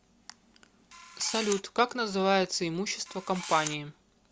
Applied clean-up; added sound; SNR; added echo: none; Camera; 12 dB; none.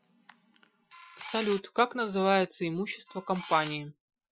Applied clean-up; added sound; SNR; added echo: classical method Wiener filter.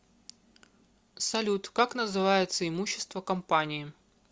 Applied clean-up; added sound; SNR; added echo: none; none; none; none.